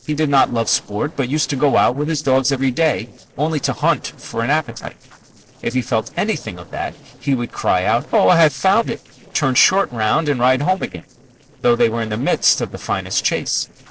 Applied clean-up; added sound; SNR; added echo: neural separator model SepFormer DNS4.